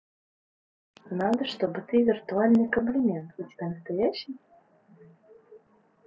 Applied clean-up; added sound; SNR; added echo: none; none; none; none.